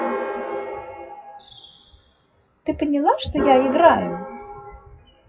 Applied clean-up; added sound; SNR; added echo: classical method WPE with log-MMSE.